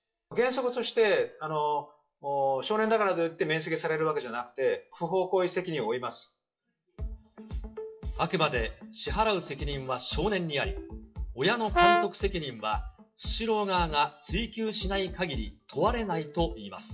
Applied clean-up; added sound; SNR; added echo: classical method WPE with log-MMSE.